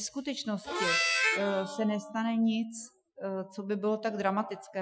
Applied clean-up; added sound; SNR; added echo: classical method Wiener filter.